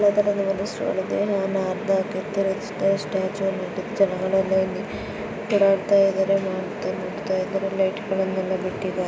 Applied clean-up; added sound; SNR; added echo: none; none; none; none.